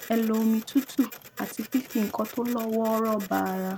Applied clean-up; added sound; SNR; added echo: none; Printer; 16 dB; none.